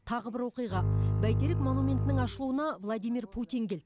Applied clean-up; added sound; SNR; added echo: none; Bowed string instrument; -4 dB; none.